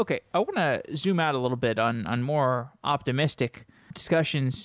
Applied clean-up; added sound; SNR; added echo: none; none; none; none.